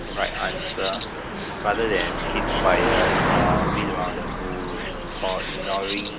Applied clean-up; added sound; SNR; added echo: none; Car passing by + Bird; -2 dB; none.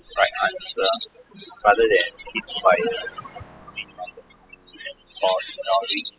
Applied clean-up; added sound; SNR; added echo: classical method spectral subtraction.